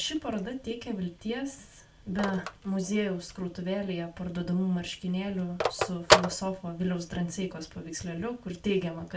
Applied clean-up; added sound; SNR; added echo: none; Telephone; 2 dB; reverberation time 0.2 s.